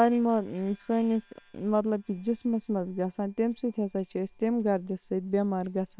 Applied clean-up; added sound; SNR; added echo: neural separator model SepFormer WHAM!.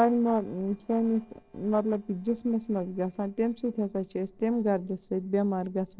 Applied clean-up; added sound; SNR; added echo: neural separator model SepFormer DNS4.